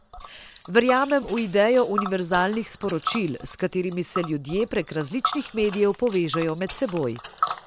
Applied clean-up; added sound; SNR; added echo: none; Tick; 10 dB; none.